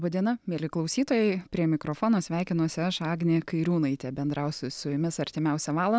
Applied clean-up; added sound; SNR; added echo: none; none; none; none.